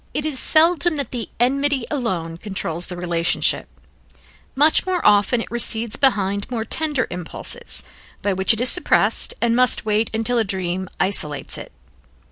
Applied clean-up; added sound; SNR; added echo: none; none; none; none.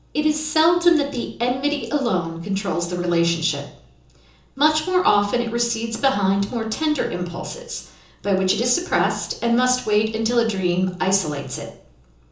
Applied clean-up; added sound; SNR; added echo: none; none; none; reverberation time 0.6 s.